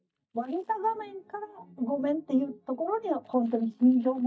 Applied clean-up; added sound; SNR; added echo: neural mask model DeepFilterNet 3.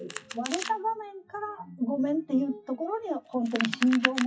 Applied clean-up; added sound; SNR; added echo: classical method WPE with log-MMSE.